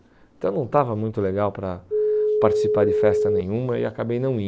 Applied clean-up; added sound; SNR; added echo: none; Telephone; 0 dB; none.